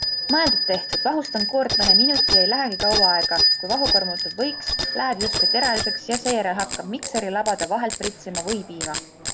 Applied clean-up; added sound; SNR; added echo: none; Bicycle bell; -2 dB; none.